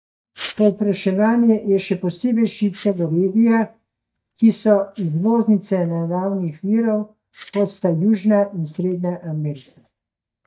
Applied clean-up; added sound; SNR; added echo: neural mask model DeepFilterNet 3.